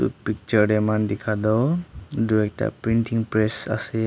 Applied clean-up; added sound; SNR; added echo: none; none; none; none.